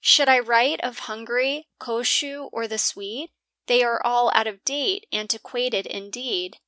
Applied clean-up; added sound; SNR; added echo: none; none; none; none.